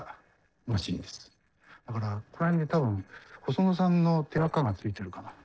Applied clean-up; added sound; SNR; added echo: neural separator model SepFormer DNS4.